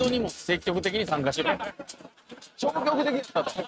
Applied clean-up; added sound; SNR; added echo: neural mask model RNNoise.